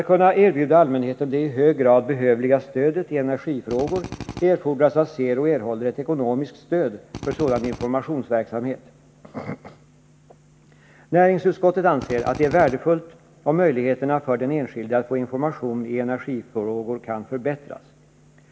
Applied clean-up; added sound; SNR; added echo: none; Drill; 11 dB; reverberation time 1.4 s.